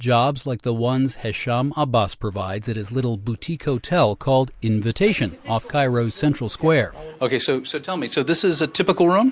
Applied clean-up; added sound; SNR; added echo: none; none; none; none.